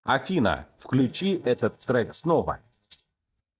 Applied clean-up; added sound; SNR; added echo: neural mask model DeepFilterNet 3.